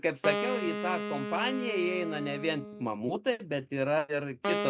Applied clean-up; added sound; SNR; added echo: none; Wind instrument, woodwind instrument; 5 dB; none.